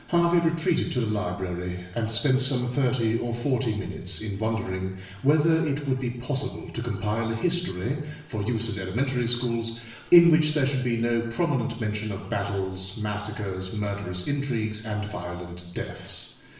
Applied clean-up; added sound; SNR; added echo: none; none; none; reverberation time 0.9 s.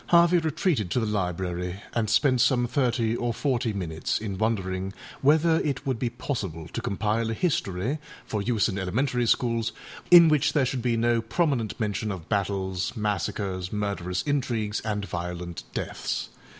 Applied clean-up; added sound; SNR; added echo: none; none; none; none.